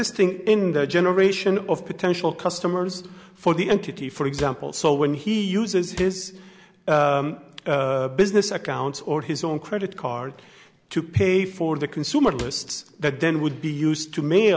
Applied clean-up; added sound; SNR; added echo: none; Cupboard open or close / Drawer open or close; 18 dB; none.